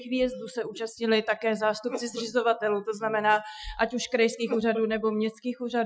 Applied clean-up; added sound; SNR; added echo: classical method Wiener filter.